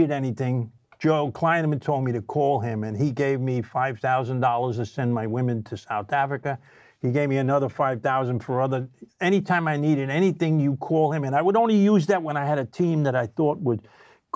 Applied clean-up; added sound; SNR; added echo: none; none; none; none.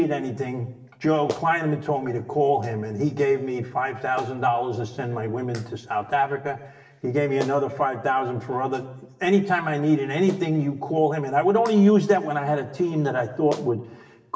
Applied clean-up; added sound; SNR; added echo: none; Clapping; 19 dB; reverberation time 0.9 s.